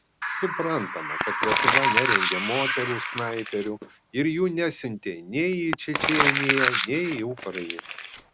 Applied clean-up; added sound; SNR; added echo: none; Crumpling, crinkling + Bird; -1 dB; none.